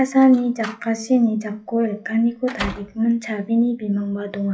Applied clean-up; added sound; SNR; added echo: classical method WPE with log-MMSE.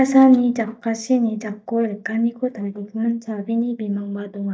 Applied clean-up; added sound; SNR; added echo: neural mask model DeepFilterNet 3.